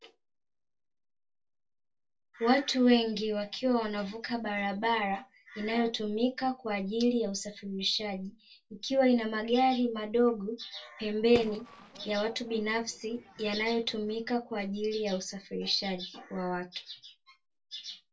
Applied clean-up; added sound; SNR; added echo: neural separator model SepFormer DNS4.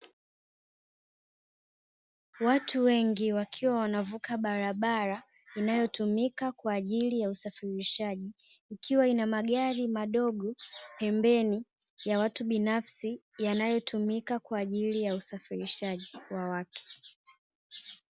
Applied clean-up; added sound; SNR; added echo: none; none; none; none.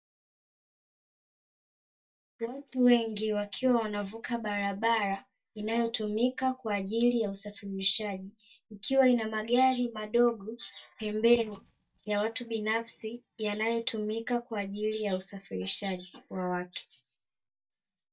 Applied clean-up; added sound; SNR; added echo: neural mask model DeepFilterNet 3.